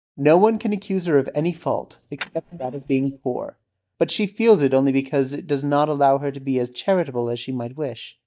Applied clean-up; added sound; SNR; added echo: neural mask model DeepFilterNet 3.